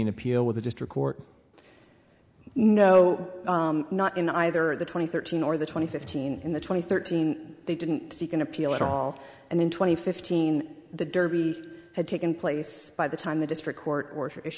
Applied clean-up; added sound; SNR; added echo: none; none; none; none.